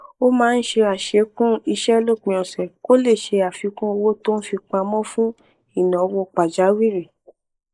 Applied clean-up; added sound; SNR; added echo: neural mask model Resemble Enhance denoiser.